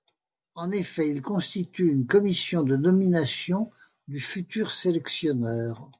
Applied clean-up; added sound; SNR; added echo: none; none; none; none.